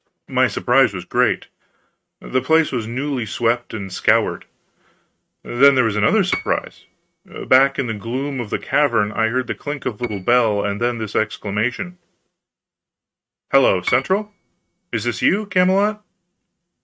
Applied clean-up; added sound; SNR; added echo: neural mask model RNNoise.